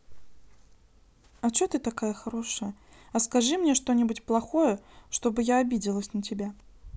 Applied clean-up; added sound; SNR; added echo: none; none; none; none.